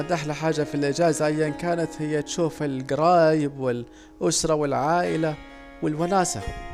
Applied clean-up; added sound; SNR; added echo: none; Harp; 17 dB; none.